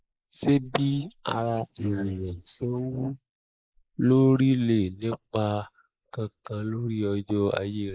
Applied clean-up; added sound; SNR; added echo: neural mask model Resemble Enhance denoiser.